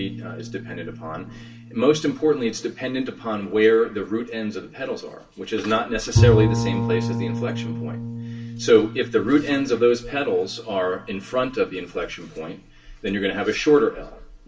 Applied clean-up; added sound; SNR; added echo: none; Bowed string instrument; 6 dB; reverberation time 0.2 s.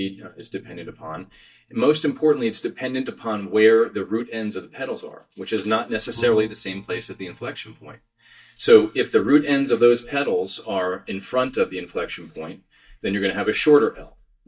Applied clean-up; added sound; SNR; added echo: neural mask model DeepFilterNet 3.